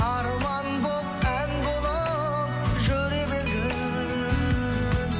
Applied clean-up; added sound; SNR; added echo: none; none; none; none.